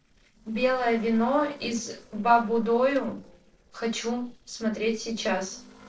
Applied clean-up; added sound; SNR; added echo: neural separator model SepFormer DNS4.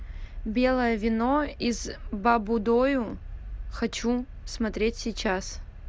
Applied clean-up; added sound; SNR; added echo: none; none; none; none.